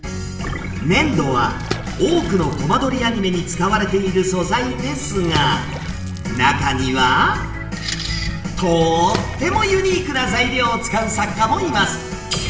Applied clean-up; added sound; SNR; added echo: none; Water / Splash, splatter; 17 dB; reverberation time 0.8 s.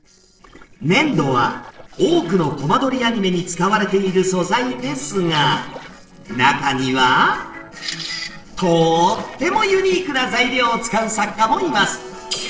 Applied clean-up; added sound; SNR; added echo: neural separator model SepFormer DNS4.